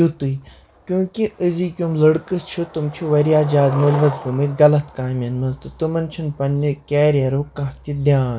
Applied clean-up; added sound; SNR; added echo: none; Skateboard; 18 dB; none.